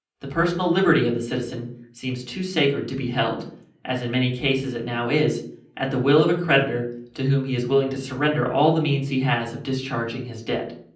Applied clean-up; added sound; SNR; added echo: none; none; none; reverberation time 0.6 s.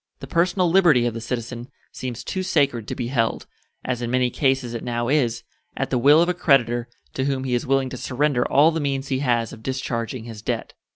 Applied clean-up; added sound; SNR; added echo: none; none; none; none.